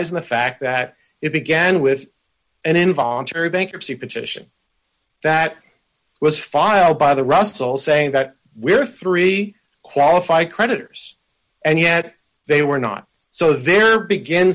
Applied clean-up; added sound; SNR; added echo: none; none; none; none.